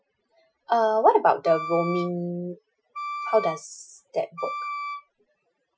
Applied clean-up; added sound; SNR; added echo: classical method Wiener filter.